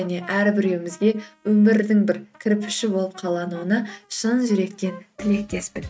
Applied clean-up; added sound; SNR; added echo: neural mask model RNNoise.